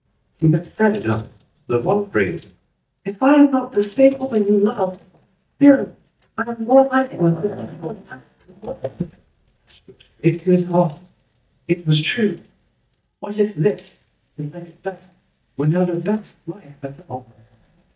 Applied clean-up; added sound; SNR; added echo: neural mask model DeepFilterNet 3.